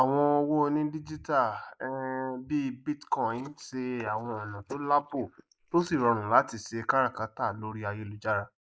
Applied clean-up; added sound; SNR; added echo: neural mask model Resemble Enhance denoiser.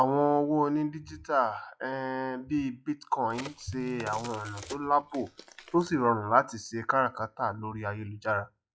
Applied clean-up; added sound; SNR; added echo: classical method log-MMSE.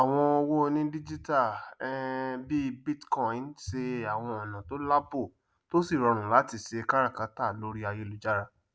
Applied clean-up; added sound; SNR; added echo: none; none; none; none.